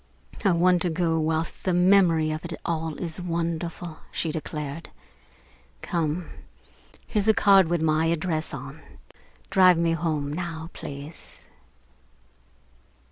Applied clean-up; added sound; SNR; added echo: none; none; none; none.